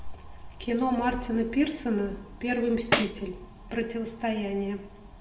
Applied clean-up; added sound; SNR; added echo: none; Tambourine; -2 dB; reverberation time 0.8 s.